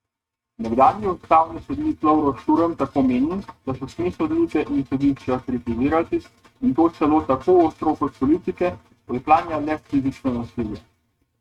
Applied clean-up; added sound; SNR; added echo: neural mask model RNNoise.